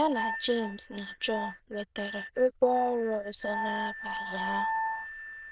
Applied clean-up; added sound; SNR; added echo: neural diffusion model UNIVERSE++.